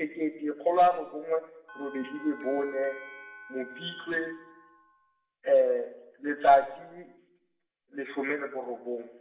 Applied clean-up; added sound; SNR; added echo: none; Bell; 17 dB; reverberation time 0.9 s.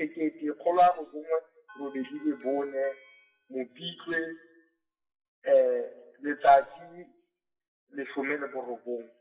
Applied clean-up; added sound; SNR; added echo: classical method WPE with log-MMSE.